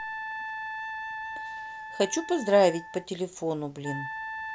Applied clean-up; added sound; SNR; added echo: none; Wind instrument, woodwind instrument; 8 dB; none.